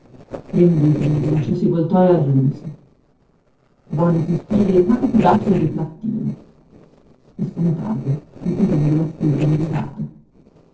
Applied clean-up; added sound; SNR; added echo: neural separator model SepFormer DNS4.